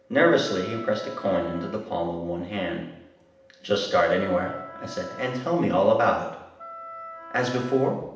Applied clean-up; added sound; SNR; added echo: none; Wind instrument, woodwind instrument; 16 dB; reverberation time 0.8 s.